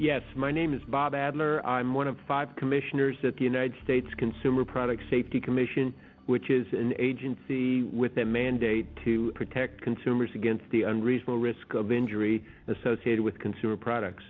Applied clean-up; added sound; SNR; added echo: none; none; none; none.